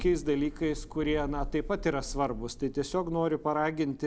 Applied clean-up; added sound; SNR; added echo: none; Thunder; 10 dB; none.